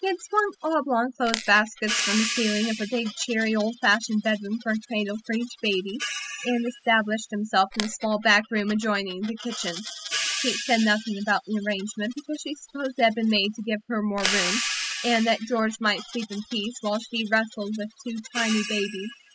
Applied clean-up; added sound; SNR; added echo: classical method spectral subtraction.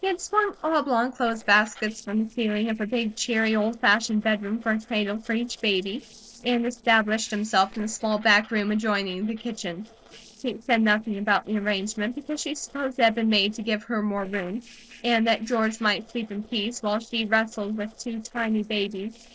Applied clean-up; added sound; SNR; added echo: neural separator model SepFormer DNS4.